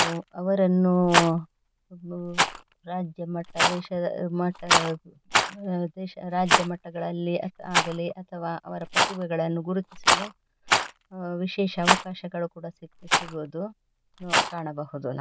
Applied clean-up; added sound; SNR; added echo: none; Rattle; -1 dB; none.